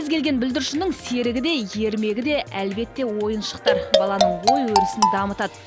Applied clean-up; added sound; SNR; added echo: none; Marimba, xylophone; -3 dB; none.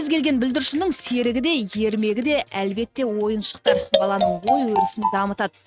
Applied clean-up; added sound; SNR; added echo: neural mask model RNNoise.